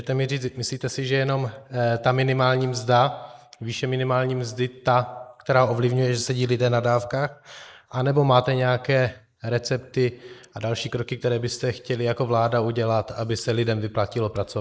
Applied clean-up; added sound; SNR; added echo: neural mask model Resemble Enhance denoiser.